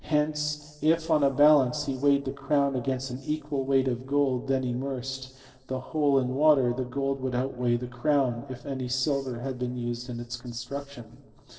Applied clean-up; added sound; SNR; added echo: neural separator model SepFormer DNS4.